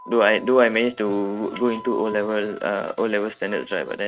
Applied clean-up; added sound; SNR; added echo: neural mask model RNNoise.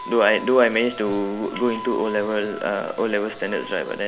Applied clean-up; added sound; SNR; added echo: none; Wind instrument, woodwind instrument; 15 dB; none.